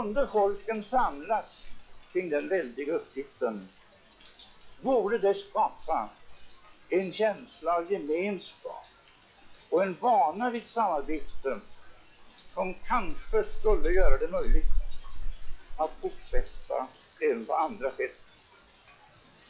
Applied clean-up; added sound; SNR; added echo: classical method log-MMSE.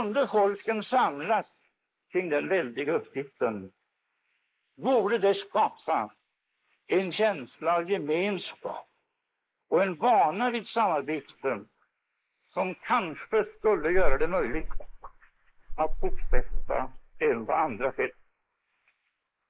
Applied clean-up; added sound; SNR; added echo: neural mask model Resemble Enhance denoiser.